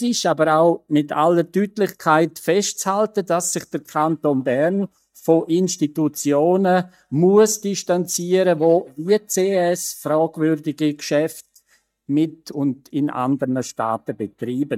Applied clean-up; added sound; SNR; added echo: neural mask model DeepFilterNet 3.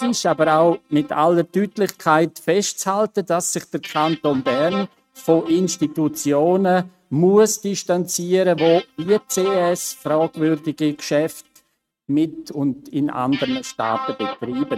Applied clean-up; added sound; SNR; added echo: neural mask model RNNoise.